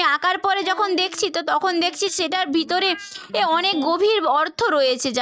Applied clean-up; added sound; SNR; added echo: neural mask model RNNoise.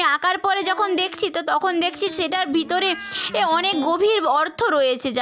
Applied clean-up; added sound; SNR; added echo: none; Electric guitar + Meow; 17 dB; none.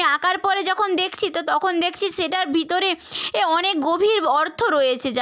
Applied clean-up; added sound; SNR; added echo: none; none; none; none.